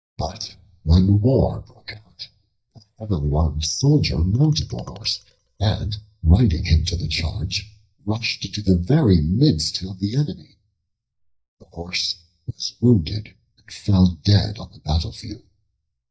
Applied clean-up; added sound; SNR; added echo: neural mask model DeepFilterNet 3.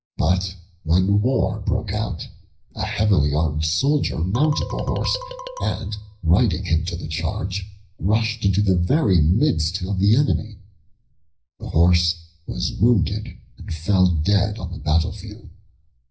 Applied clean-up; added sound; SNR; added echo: none; Marimba, xylophone; 14 dB; reverberation time 0.4 s.